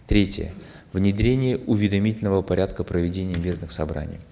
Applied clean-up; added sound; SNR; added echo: none; none; none; none.